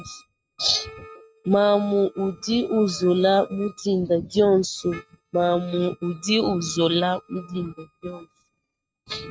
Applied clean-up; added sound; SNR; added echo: neural mask model RNNoise.